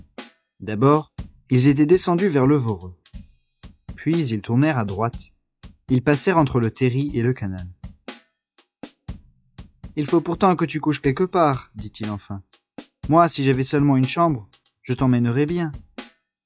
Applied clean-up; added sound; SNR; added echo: classical method log-MMSE.